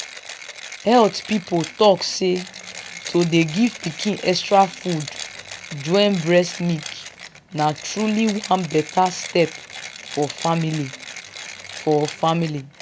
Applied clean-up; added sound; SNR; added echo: none; Mechanisms; 14 dB; none.